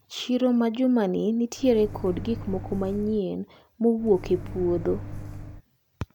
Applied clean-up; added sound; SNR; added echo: none; Microwave oven; 10 dB; none.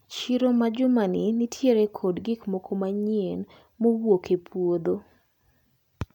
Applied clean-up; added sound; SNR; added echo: none; none; none; none.